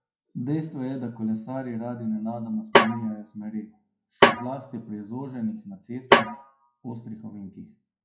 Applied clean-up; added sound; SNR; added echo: classical method WPE with log-MMSE.